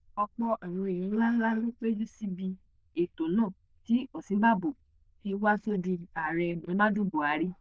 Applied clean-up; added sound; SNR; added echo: neural diffusion model UNIVERSE++.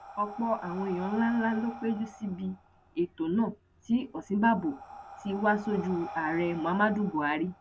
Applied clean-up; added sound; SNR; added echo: none; Breathing; 15 dB; none.